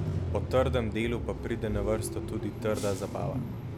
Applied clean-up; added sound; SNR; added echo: none; Bus / Engine; 2 dB; none.